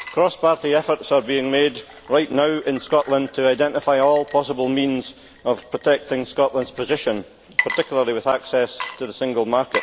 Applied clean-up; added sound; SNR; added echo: none; Water / Liquid; 15 dB; none.